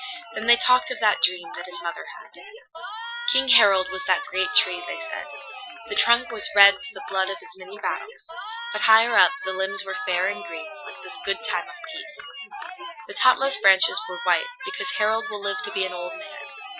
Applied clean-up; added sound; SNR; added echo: classical method Wiener filter.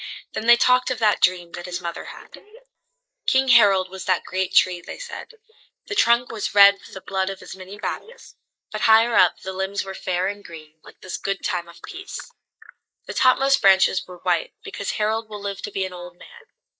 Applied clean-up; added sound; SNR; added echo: neural mask model Resemble Enhance denoiser.